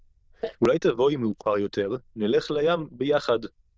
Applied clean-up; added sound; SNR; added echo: neural diffusion model UNIVERSE++.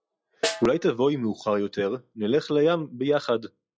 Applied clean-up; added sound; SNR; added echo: classical method log-MMSE.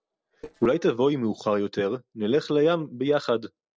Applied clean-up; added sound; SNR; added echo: neural separator model SepFormer DNS4.